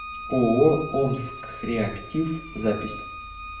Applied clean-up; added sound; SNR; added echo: none; Bowed string instrument; 12 dB; reverberation time 0.7 s.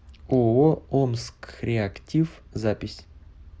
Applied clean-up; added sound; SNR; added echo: none; none; none; none.